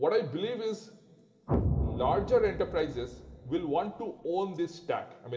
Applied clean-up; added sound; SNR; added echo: none; Explosion; 4 dB; reverberation time 2.6 s.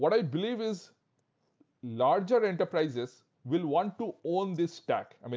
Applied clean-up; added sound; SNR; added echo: none; none; none; none.